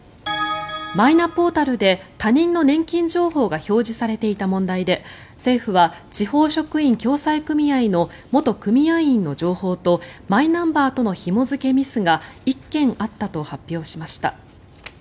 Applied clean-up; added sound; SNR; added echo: none; none; none; none.